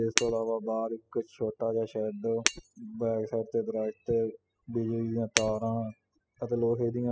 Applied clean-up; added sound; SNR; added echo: classical method spectral subtraction.